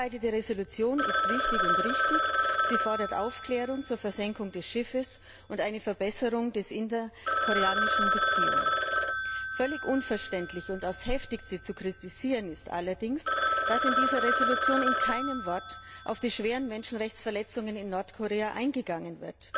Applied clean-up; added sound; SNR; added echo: none; Telephone; -1 dB; none.